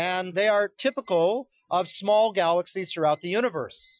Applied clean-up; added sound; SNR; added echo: classical method Wiener filter.